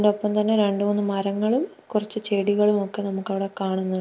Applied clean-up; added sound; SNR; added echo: none; none; none; none.